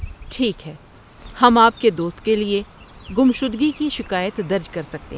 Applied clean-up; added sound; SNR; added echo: none; Chirp, tweet; 19 dB; none.